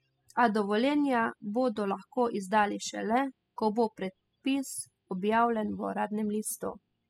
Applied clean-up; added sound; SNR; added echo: classical method spectral subtraction.